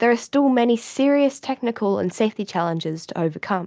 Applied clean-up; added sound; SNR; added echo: none; none; none; none.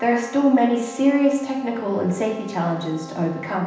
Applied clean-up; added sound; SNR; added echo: none; Trumpet; 18 dB; reverberation time 0.9 s.